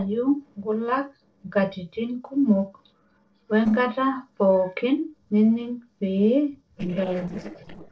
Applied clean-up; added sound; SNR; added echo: neural separator model SepFormer DNS4.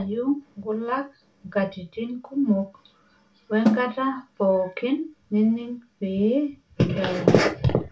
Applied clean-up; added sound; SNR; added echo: none; Snare drum; -1 dB; reverberation time 0.3 s.